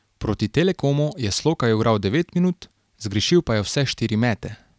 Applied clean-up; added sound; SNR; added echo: none; none; none; none.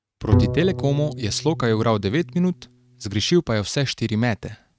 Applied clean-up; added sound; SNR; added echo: neural mask model RNNoise.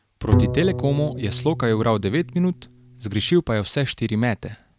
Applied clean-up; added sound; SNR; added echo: none; Bowed string instrument; 4 dB; none.